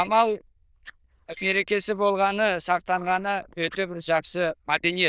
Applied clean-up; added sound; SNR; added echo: neural diffusion model UNIVERSE++.